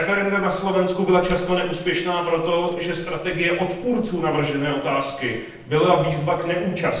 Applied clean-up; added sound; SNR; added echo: neural separator model SepFormer DNS4.